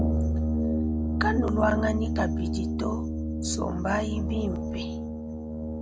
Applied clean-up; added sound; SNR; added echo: none; Brass instrument; -4 dB; none.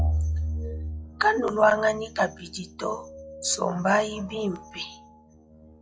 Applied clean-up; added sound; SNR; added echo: classical method log-MMSE.